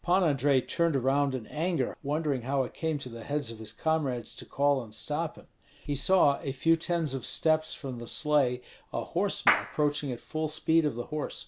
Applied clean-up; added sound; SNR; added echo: none; Clapping; 4 dB; none.